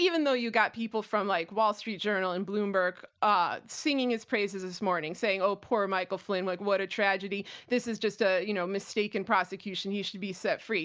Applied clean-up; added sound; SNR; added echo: none; none; none; none.